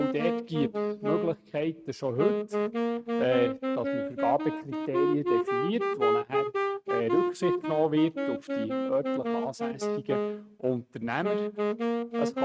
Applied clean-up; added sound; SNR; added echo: neural mask model RNNoise.